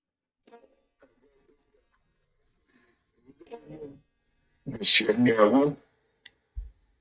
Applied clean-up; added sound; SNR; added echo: neural mask model DeepFilterNet 3.